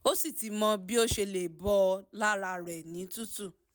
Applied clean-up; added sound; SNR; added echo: none; none; none; none.